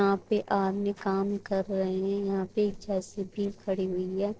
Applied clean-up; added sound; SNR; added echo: neural separator model SepFormer DNS4.